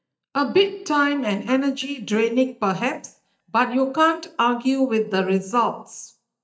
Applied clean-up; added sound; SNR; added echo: neural mask model DeepFilterNet 3.